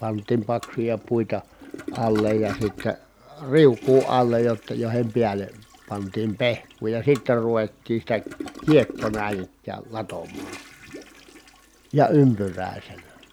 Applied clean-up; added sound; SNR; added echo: none; Toilet flush; 17 dB; none.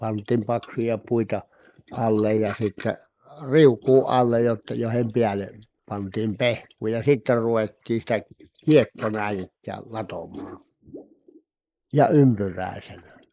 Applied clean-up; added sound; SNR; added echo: neural mask model Resemble Enhance denoiser.